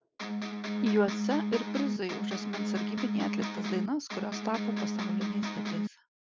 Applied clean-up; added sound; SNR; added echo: none; Electric guitar; -2 dB; none.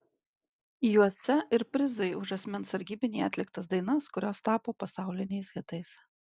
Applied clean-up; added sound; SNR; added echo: none; none; none; none.